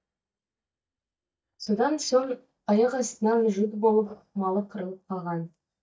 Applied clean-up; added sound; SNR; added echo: neural mask model DeepFilterNet 3.